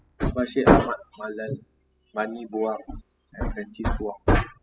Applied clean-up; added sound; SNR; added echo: classical method spectral subtraction.